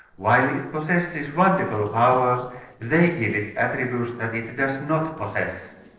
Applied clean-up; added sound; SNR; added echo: neural separator model SepFormer DNS4.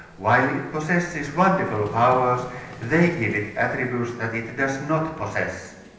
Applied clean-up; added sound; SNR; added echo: none; Vehicle; 18 dB; reverberation time 0.9 s.